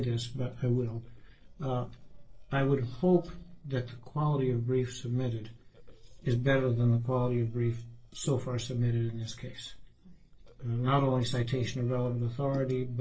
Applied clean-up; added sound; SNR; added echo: neural separator model SepFormer DNS4.